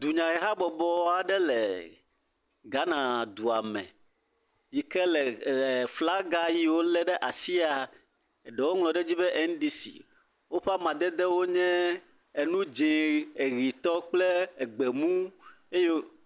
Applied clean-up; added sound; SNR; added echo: none; none; none; none.